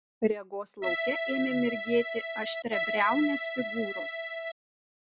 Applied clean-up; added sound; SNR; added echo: none; Accordion; 1 dB; none.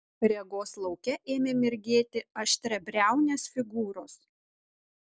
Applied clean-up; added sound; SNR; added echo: none; none; none; none.